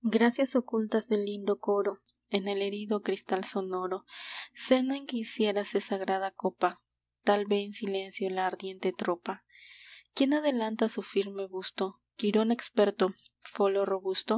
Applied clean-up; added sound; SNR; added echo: none; none; none; none.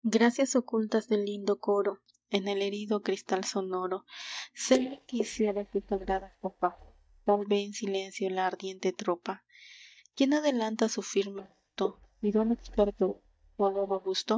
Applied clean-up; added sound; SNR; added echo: neural mask model DeepFilterNet 3.